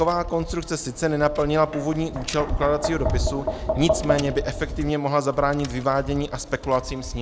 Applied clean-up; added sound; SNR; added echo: none; Tap; 5 dB; none.